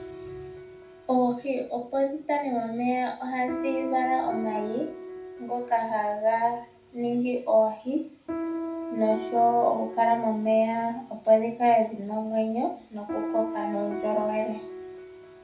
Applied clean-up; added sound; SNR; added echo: none; Piano; 11 dB; reverberation time 0.4 s.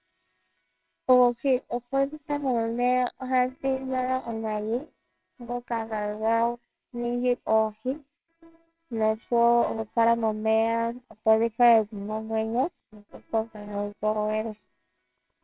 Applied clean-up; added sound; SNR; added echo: neural separator model SepFormer WHAMR!.